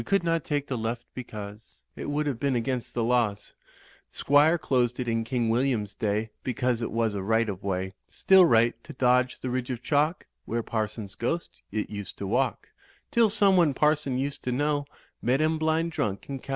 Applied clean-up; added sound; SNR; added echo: none; none; none; none.